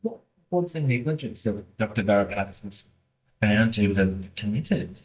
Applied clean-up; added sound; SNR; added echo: neural mask model DeepFilterNet 3.